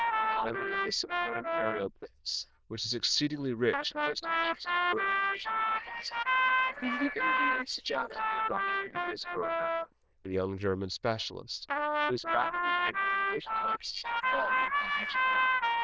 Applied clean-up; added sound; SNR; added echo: neural diffusion model UNIVERSE++.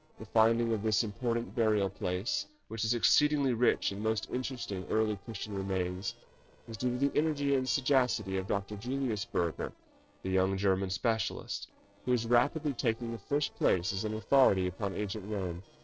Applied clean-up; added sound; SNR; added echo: neural separator model SepFormer DNS4.